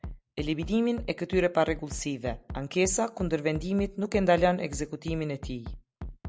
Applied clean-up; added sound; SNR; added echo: none; Bass drum; 12 dB; none.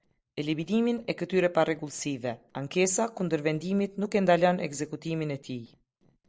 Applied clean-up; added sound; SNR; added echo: neural separator model SepFormer DNS4.